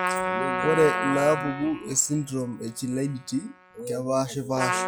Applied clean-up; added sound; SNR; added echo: classical method log-MMSE.